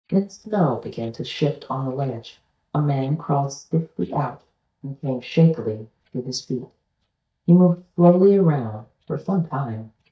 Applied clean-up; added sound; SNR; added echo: neural mask model DeepFilterNet 3.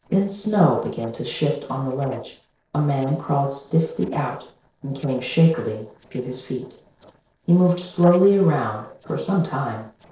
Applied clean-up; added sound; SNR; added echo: neural separator model SepFormer DNS4.